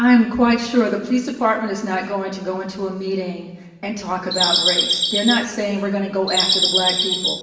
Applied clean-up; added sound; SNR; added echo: none; Bird vocalization, bird call, bird song; -1 dB; reverberation time 1.1 s.